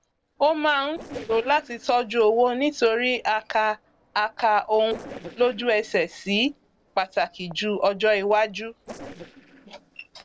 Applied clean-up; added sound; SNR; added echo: neural separator model SepFormer DNS4.